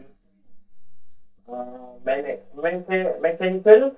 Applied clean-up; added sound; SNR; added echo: neural mask model DeepFilterNet 3.